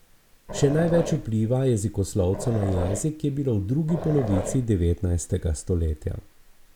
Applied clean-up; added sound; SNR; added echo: none; Growling; 8 dB; none.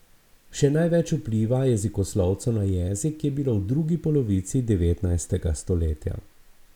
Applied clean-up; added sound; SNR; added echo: none; none; none; none.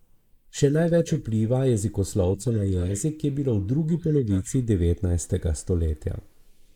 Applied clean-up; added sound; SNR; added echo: neural mask model Resemble Enhance denoiser.